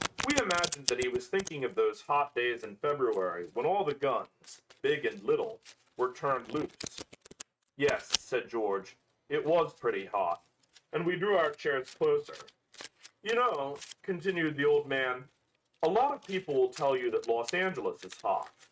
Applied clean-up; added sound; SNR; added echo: neural mask model RNNoise.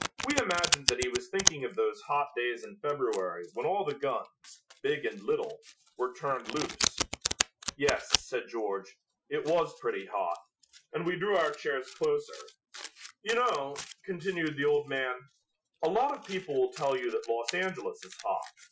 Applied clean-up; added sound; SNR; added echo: classical method Wiener filter.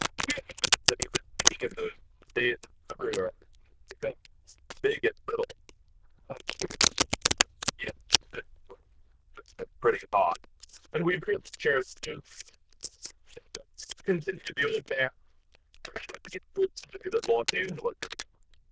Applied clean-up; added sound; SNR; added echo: neural diffusion model UNIVERSE++.